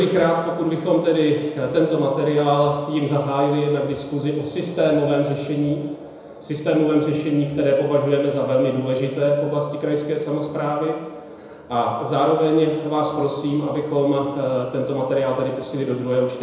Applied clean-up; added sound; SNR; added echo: none; none; none; reverberation time 1.0 s.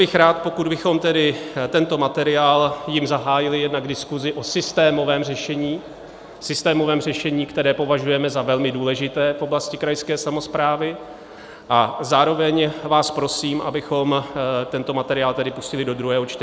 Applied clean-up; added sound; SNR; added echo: none; none; none; none.